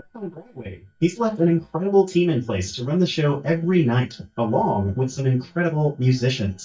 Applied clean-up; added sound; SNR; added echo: neural mask model DeepFilterNet 3.